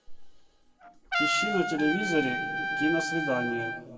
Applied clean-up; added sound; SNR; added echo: none; Trumpet; 1 dB; reverberation time 1.6 s.